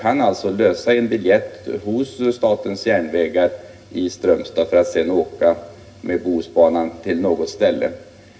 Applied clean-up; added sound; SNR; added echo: none; none; none; reverberation time 0.4 s.